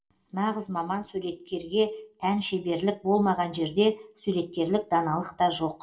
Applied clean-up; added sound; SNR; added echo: none; none; none; reverberation time 0.2 s.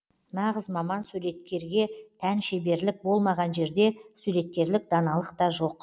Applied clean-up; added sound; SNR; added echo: none; none; none; none.